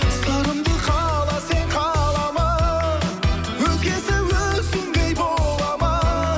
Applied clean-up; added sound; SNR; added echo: none; none; none; none.